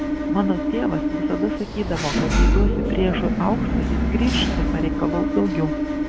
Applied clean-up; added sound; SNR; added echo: none; Engine / Mechanisms; -4 dB; none.